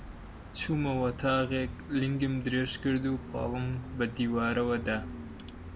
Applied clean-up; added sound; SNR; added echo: none; Gull, seagull; 11 dB; none.